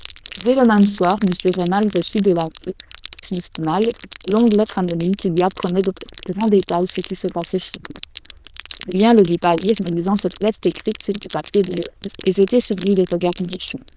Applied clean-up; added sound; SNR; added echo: neural diffusion model UNIVERSE++.